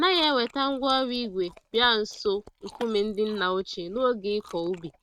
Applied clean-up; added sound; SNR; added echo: neural mask model RNNoise.